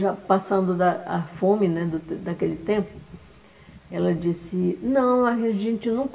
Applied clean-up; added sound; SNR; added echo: none; none; none; reverberation time 0.8 s.